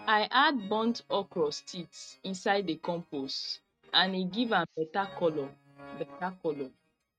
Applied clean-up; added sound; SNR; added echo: neural mask model RNNoise.